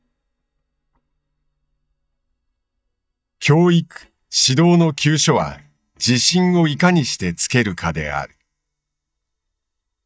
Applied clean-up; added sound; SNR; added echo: neural mask model DeepFilterNet 3.